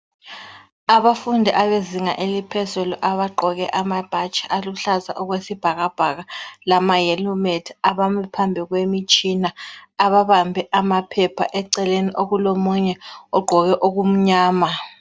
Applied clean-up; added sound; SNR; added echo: none; none; none; none.